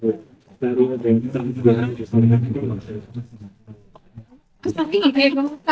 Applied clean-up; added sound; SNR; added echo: neural mask model DeepFilterNet 3.